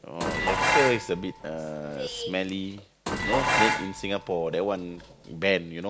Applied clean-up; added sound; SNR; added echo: none; Dishes, pots, and pans; 0 dB; none.